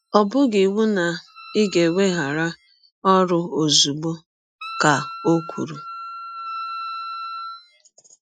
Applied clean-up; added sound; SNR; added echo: classical method Wiener filter.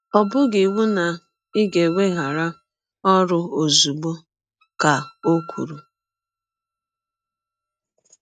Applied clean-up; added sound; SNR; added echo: neural mask model RNNoise.